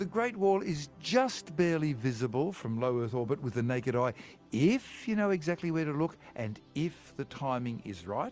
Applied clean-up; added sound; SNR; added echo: none; none; none; none.